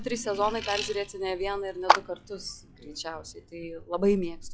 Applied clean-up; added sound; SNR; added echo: classical method log-MMSE.